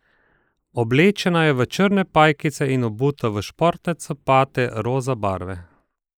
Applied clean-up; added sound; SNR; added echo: neural mask model Resemble Enhance denoiser.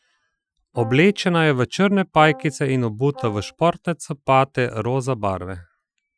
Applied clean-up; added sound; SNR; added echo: classical method Wiener filter.